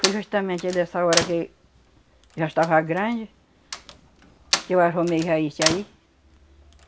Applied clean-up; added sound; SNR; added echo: none; Slam; 7 dB; none.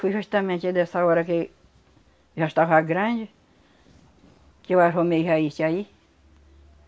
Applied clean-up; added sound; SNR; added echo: none; none; none; none.